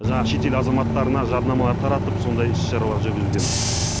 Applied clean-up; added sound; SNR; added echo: none; Bus / Engine; -3 dB; none.